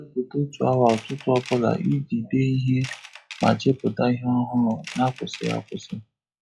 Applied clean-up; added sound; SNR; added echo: classical method log-MMSE.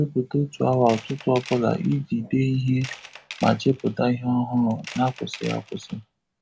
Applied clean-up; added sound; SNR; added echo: none; Tools; 19 dB; none.